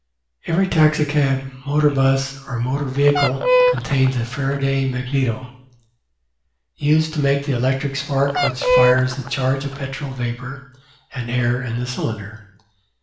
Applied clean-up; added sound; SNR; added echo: none; Fowl; 0 dB; reverberation time 0.7 s.